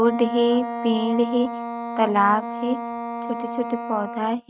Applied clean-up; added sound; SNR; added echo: neural mask model RNNoise.